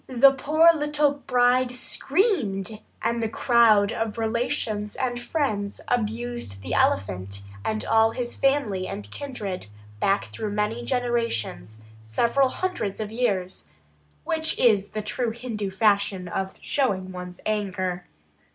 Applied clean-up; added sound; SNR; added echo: none; none; none; none.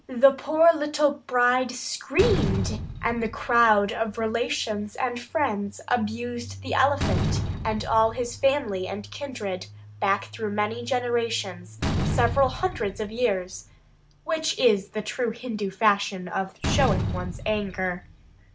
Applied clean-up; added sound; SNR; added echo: none; Slam; 8 dB; none.